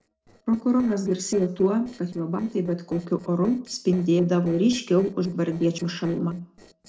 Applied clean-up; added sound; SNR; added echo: neural separator model SepFormer DNS4.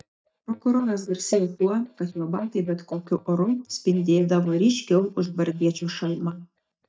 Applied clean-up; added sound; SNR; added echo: neural mask model DeepFilterNet 3.